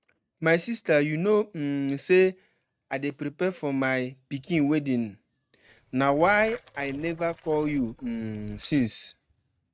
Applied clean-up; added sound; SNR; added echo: neural mask model RNNoise.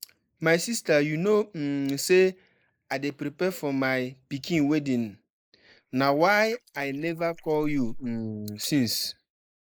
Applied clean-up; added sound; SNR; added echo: neural mask model Resemble Enhance denoiser.